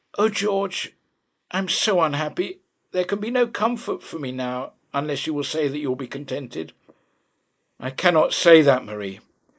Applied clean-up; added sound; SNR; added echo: neural mask model Resemble Enhance denoiser.